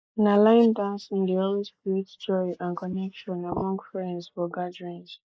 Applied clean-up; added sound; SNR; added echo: neural mask model Resemble Enhance denoiser.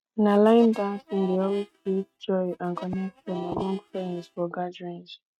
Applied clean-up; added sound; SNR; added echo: neural mask model RNNoise.